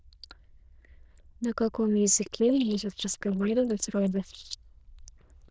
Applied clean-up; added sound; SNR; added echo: neural diffusion model UNIVERSE++.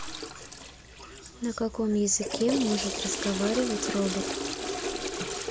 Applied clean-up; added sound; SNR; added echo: none; Toilet flush / Water; 4 dB; none.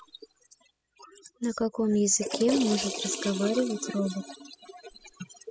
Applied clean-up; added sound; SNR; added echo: classical method spectral subtraction.